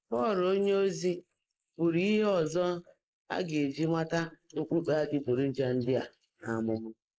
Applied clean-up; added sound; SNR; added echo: neural mask model Resemble Enhance denoiser.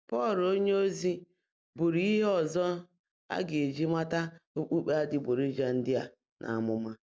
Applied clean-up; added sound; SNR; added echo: none; none; none; none.